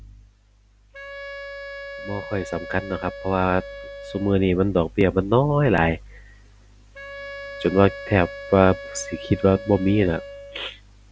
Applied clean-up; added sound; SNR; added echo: none; Wind instrument, woodwind instrument; 15 dB; none.